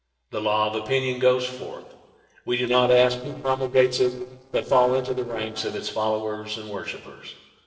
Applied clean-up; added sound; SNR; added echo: neural separator model SepFormer DNS4.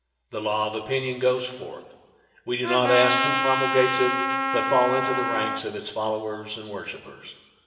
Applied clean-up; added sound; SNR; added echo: none; Trumpet; -1 dB; reverberation time 1.3 s.